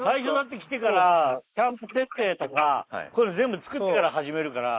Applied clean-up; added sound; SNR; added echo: neural mask model Resemble Enhance denoiser.